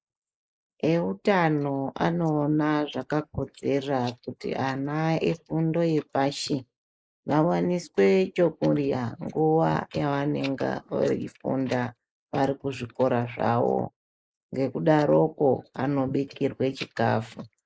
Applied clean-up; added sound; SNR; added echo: neural mask model Resemble Enhance denoiser.